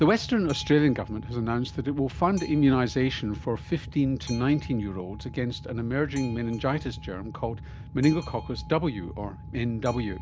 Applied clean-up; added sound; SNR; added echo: none; Boat, Water vehicle; 13 dB; none.